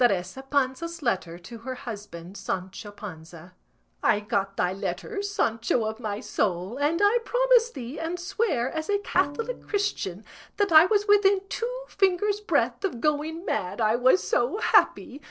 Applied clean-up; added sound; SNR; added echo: neural separator model SepFormer DNS4.